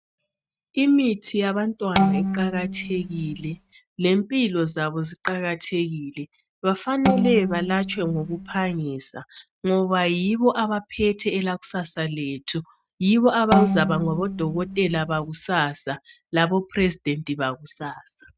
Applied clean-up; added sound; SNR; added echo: neural mask model RNNoise.